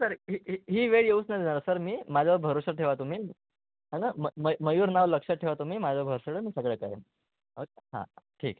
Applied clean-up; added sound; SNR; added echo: none; none; none; none.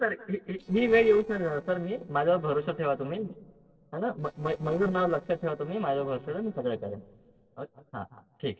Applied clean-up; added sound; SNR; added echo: neural separator model SepFormer DNS4.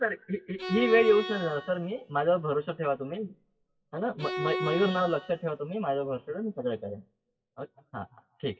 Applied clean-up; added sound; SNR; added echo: classical method WPE with log-MMSE.